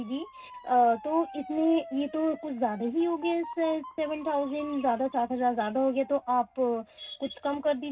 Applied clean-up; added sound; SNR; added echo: none; Motor vehicle (road) / Siren; 18 dB; reverberation time 0.2 s.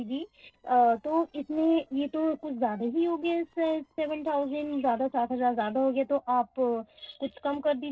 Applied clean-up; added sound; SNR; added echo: neural separator model SepFormer DNS4.